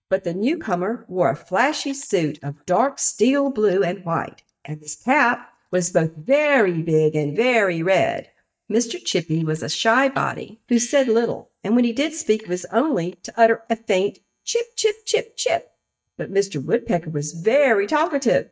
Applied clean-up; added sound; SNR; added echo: neural mask model DeepFilterNet 3.